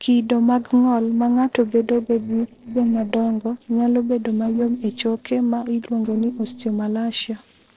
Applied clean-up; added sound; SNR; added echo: neural separator model SepFormer DNS4.